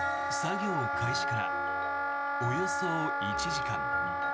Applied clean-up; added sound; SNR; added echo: none; Wind instrument, woodwind instrument; -4 dB; none.